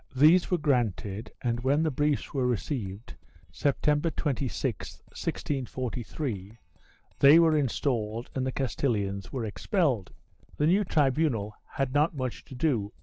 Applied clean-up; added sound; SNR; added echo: neural separator model SepFormer DNS4.